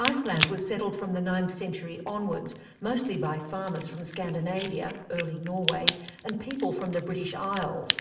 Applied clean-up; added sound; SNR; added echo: none; Crack; 5 dB; reverberation time 0.8 s.